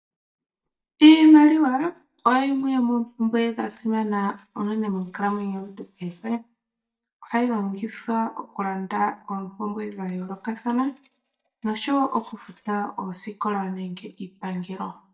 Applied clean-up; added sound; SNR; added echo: neural mask model DeepFilterNet 3.